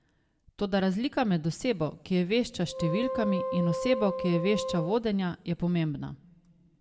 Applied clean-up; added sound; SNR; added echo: none; Wind instrument, woodwind instrument; 6 dB; reverberation time 0.8 s.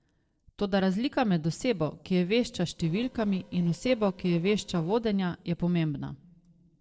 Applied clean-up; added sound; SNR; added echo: neural separator model SepFormer DNS4.